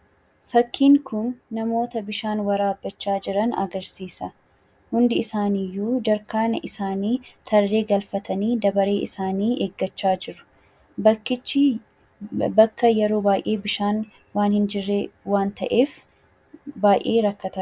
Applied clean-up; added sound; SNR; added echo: none; none; none; none.